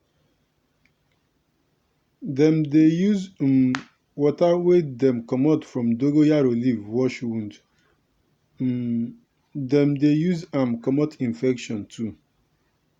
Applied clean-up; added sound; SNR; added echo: none; none; none; none.